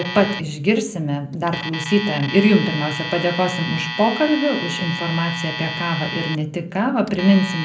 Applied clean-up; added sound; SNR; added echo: none; Alarm; 9 dB; reverberation time 0.4 s.